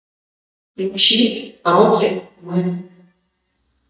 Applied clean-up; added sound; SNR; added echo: neural mask model DeepFilterNet 3.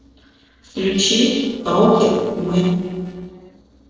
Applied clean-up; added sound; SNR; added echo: neural separator model SepFormer DNS4.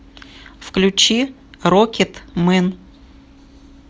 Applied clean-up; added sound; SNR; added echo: none; none; none; none.